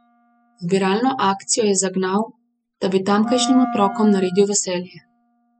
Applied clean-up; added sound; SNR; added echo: classical method spectral subtraction.